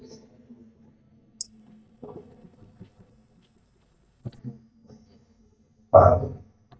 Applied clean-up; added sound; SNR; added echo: neural mask model DeepFilterNet 3.